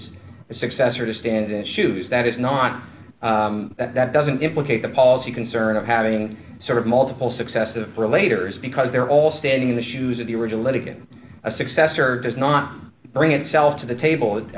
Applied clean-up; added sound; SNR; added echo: none; none; none; none.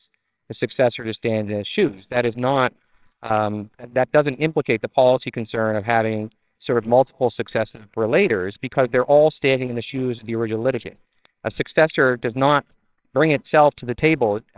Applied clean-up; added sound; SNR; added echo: neural separator model SepFormer WHAMR!.